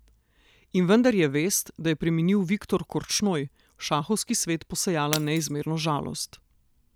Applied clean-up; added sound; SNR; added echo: none; Shatter; 9 dB; none.